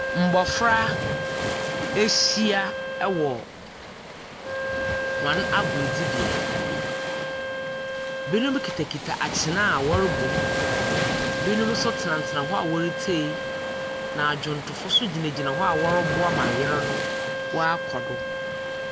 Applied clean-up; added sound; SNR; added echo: none; Wind instrument, woodwind instrument + Waves, surf; 1 dB; none.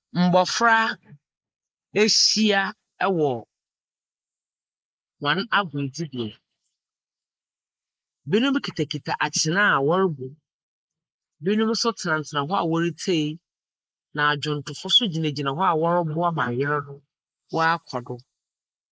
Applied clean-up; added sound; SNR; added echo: neural mask model Resemble Enhance denoiser.